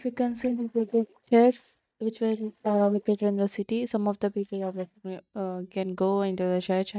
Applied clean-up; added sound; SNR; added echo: neural mask model DeepFilterNet 3.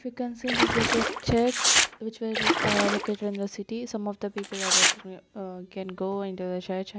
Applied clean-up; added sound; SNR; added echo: none; Tearing + Splash, splatter; -4 dB; none.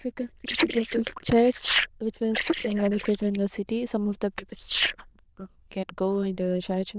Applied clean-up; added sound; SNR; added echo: neural diffusion model UNIVERSE++.